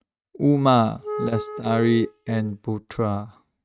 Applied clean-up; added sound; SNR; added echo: neural mask model RNNoise.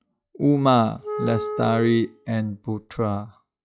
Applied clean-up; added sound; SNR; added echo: classical method log-MMSE.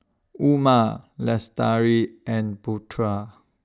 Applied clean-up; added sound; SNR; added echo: none; none; none; none.